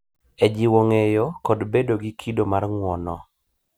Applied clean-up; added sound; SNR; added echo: none; none; none; none.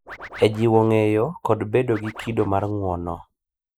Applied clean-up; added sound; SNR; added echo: neural mask model Resemble Enhance denoiser.